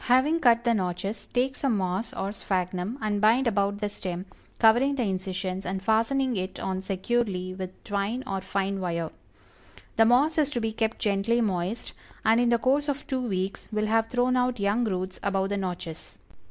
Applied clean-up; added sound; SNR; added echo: none; none; none; none.